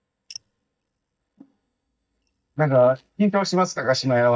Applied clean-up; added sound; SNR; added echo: neural mask model DeepFilterNet 3.